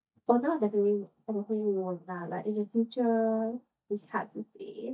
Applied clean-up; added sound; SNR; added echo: neural mask model DeepFilterNet 3.